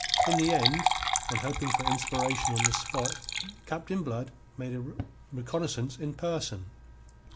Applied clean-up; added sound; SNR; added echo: none; Liquid; -1 dB; none.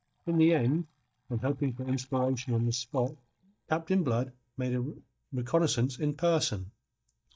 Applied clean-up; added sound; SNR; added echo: neural mask model DeepFilterNet 3.